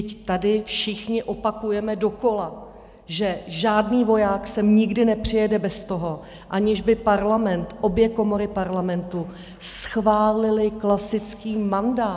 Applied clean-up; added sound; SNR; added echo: none; none; none; none.